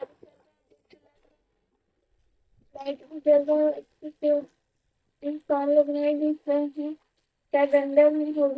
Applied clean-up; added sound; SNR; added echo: neural mask model DeepFilterNet 3.